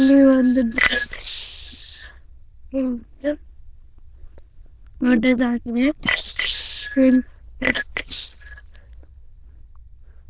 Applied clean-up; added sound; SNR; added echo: neural diffusion model UNIVERSE++.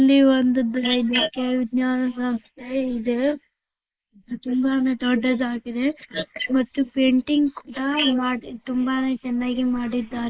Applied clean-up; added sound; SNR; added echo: neural mask model Resemble Enhance denoiser.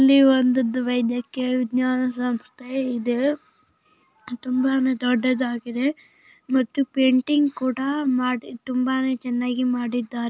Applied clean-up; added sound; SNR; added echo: none; none; none; none.